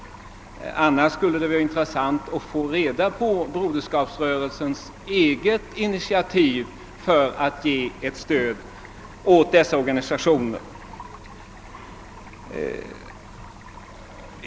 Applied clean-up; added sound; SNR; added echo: none; Stream + Engine starting; 19 dB; none.